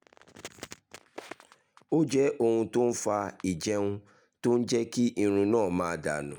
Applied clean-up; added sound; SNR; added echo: none; none; none; none.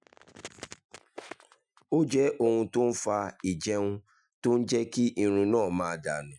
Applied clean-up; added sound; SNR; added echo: classical method Wiener filter.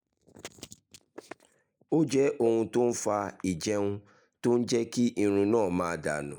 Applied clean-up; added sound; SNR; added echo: neural mask model Resemble Enhance denoiser.